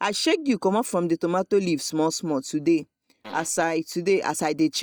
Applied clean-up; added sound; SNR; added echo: neural mask model DeepFilterNet 3.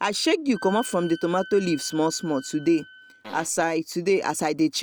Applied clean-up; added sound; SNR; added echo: none; Fart + Wind instrument, woodwind instrument; 19 dB; none.